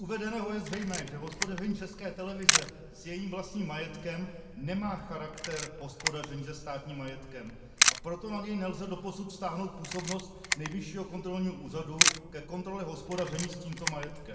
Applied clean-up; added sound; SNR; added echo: none; Camera; -2 dB; reverberation time 1.5 s.